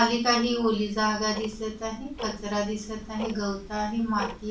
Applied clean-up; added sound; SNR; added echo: none; Tick-tock; 14 dB; reverberation time 0.3 s.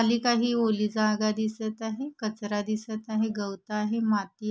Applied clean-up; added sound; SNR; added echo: none; none; none; none.